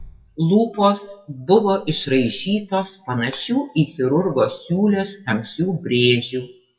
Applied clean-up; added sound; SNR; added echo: classical method WPE with log-MMSE.